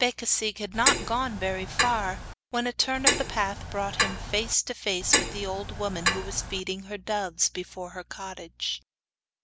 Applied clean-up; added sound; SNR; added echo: none; Clock; -1 dB; none.